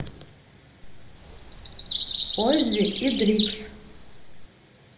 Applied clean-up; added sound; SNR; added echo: none; Bird vocalization, bird call, bird song; 5 dB; reverberation time 0.7 s.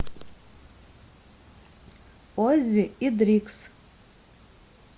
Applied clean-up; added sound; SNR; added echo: none; none; none; none.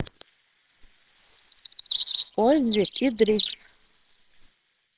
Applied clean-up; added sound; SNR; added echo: neural separator model SepFormer WHAMR!.